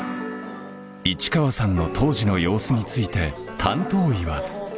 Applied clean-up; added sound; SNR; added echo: none; none; none; none.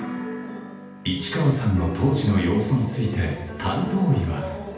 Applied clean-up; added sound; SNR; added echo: none; none; none; reverberation time 0.8 s.